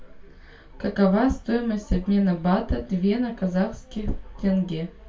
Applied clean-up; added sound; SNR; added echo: none; none; none; reverberation time 0.2 s.